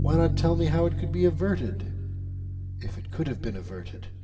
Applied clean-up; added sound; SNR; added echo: none; Bass guitar; 1 dB; reverberation time 2.6 s.